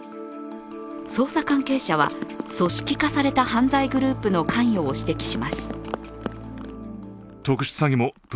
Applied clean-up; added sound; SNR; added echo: none; none; none; none.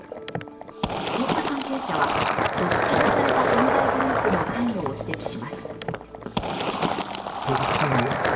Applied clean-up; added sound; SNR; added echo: none; Fill (with liquid); -5 dB; reverberation time 1.8 s.